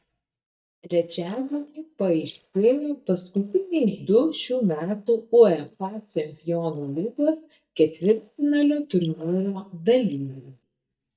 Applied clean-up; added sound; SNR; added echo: neural mask model DeepFilterNet 3.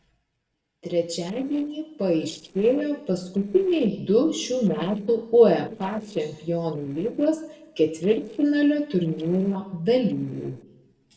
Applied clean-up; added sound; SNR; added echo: neural separator model SepFormer DNS4.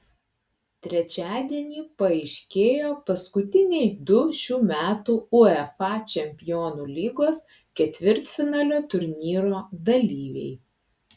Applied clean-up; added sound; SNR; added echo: none; none; none; none.